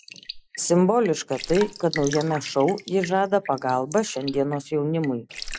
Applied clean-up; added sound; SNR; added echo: none; Raindrop / Drip; 14 dB; none.